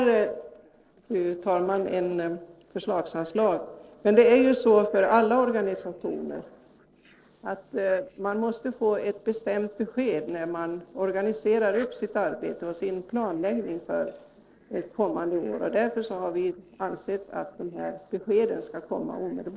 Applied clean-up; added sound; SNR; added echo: neural separator model SepFormer DNS4.